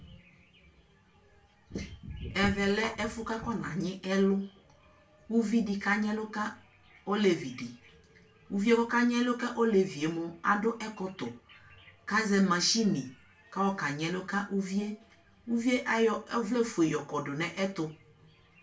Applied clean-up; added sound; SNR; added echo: none; Tap; 11 dB; reverberation time 0.3 s.